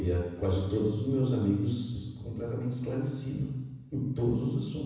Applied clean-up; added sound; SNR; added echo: none; none; none; reverberation time 1.1 s.